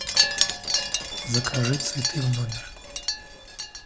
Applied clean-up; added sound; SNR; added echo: none; Wind chime; -2 dB; none.